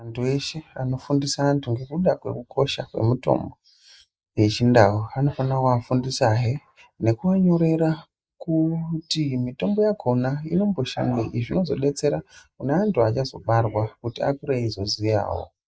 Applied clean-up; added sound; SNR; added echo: neural mask model Resemble Enhance denoiser.